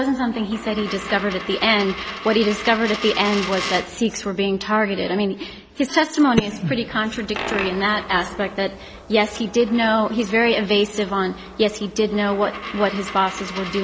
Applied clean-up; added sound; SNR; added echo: none; Coin (dropping); 13 dB; none.